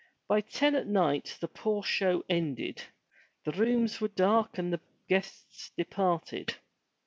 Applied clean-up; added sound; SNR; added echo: none; none; none; none.